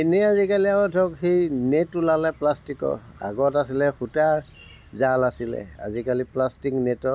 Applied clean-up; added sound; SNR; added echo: none; none; none; none.